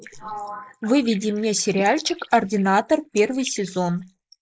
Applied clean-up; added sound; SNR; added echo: neural mask model Resemble Enhance denoiser.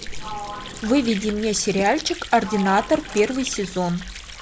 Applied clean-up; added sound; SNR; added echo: none; Sliding door + Sink (filling or washing) / Water; 12 dB; none.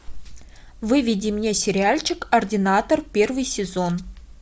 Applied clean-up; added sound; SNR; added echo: none; none; none; none.